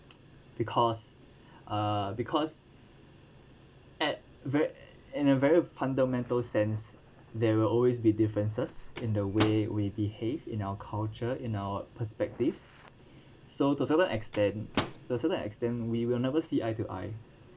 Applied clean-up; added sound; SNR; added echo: none; Microwave oven; 10 dB; none.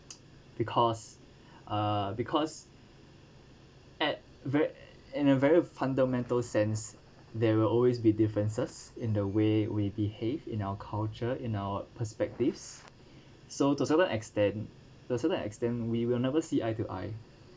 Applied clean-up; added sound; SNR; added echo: none; none; none; none.